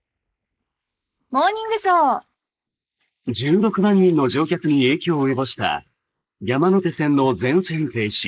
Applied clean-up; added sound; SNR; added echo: neural mask model Resemble Enhance denoiser.